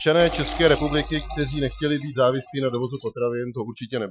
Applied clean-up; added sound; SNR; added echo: classical method Wiener filter.